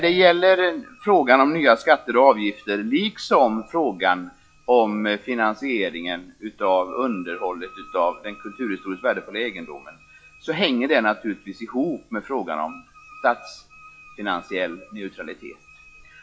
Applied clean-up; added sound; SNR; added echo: classical method log-MMSE.